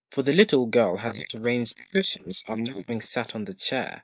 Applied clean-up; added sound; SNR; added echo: neural mask model Resemble Enhance denoiser.